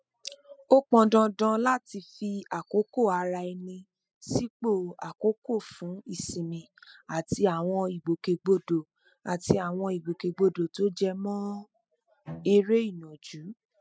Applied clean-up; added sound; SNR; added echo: classical method spectral subtraction.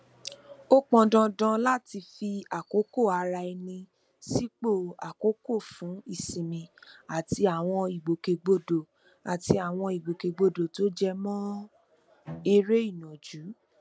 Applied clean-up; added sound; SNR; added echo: none; Bowed string instrument; 18 dB; none.